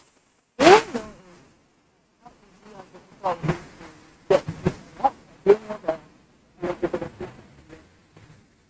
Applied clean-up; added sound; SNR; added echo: neural mask model RNNoise.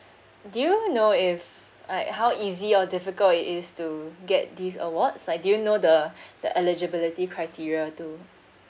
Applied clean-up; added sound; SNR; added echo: none; none; none; none.